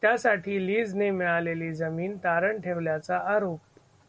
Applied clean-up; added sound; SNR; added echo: none; none; none; none.